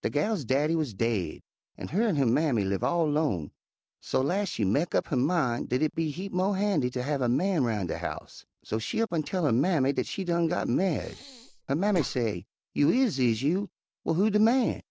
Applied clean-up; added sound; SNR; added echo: neural separator model SepFormer DNS4.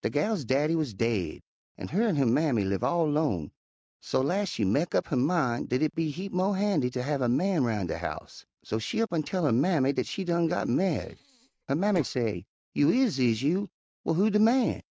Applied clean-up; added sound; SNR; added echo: neural mask model RNNoise.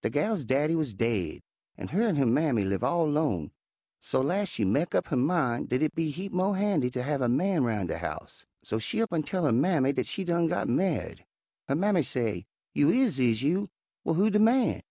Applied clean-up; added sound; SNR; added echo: none; none; none; none.